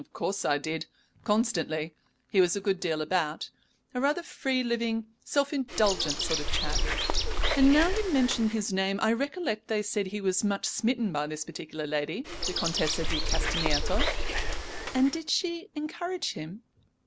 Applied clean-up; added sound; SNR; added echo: none; Bird; -1 dB; none.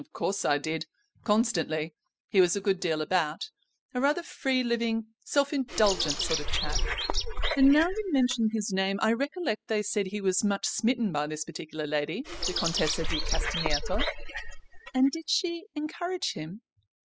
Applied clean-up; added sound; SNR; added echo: classical method spectral subtraction.